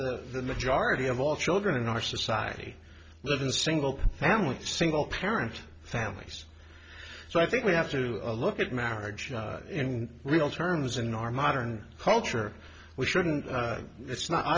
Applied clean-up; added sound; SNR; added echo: none; none; none; none.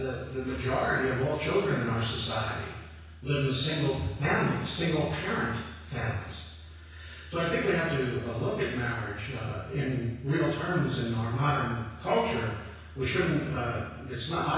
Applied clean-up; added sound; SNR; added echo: none; none; none; reverberation time 1.1 s.